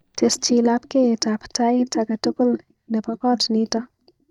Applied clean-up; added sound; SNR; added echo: neural mask model DeepFilterNet 3.